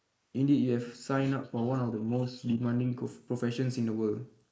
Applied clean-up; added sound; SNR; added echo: neural mask model Resemble Enhance denoiser.